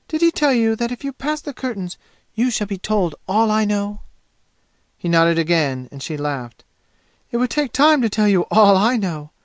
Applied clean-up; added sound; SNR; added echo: none; none; none; none.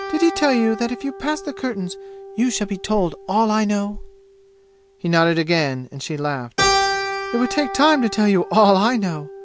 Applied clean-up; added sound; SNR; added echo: none; Keyboard (musical); 8 dB; none.